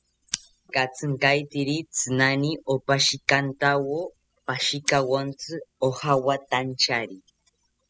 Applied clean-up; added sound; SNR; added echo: classical method spectral subtraction.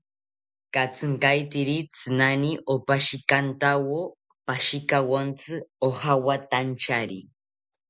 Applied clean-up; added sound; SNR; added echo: none; none; none; none.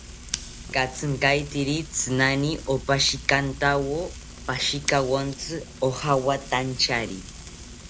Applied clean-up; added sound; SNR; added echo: none; Frying (food) + Scissors; 13 dB; none.